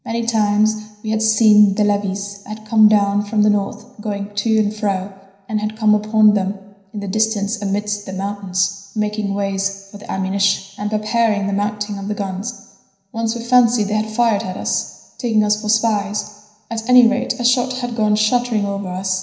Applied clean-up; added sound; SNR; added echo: none; none; none; reverberation time 0.9 s.